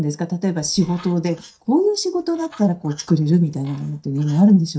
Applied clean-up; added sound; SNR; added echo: neural mask model DeepFilterNet 3.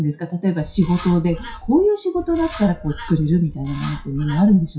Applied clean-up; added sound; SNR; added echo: classical method WPE with log-MMSE.